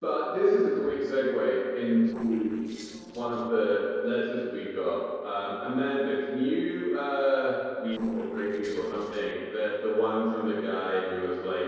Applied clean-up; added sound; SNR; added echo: neural separator model SepFormer DNS4.